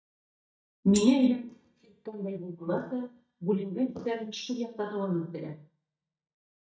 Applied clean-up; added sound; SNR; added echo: neural mask model DeepFilterNet 3.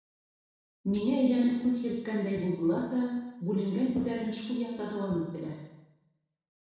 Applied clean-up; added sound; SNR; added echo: neural separator model SepFormer DNS4.